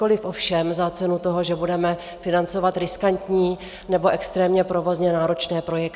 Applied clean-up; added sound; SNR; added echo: none; none; none; none.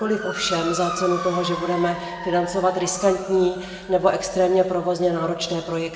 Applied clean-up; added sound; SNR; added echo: none; Motor vehicle (road) / Siren; 12 dB; reverberation time 1.3 s.